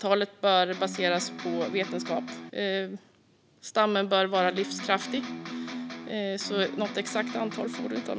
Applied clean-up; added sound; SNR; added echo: none; Electric guitar; 8 dB; none.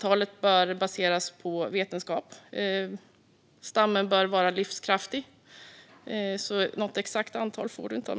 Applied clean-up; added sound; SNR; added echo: none; none; none; none.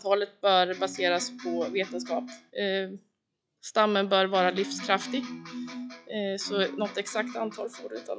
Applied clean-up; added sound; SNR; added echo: classical method log-MMSE.